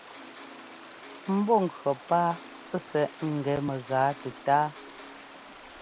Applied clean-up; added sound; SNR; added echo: none; Stream + Electric guitar; 16 dB; none.